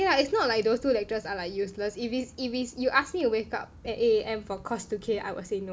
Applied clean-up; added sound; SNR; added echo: none; none; none; none.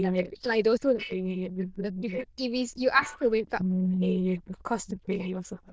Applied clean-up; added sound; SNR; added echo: neural diffusion model UNIVERSE++.